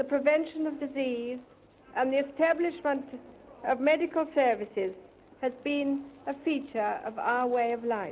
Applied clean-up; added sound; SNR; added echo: none; none; none; none.